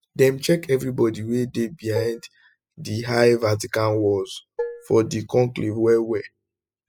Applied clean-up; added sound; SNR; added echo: classical method spectral subtraction.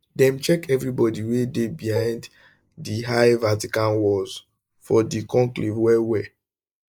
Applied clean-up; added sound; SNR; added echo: neural mask model Resemble Enhance denoiser.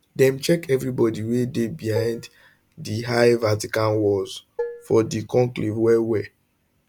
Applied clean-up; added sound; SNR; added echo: none; Dishes, pots, and pans; 11 dB; none.